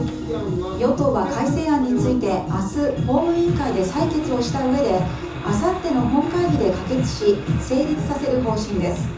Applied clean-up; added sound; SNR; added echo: none; Wind / Boat, Water vehicle; 19 dB; reverberation time 0.6 s.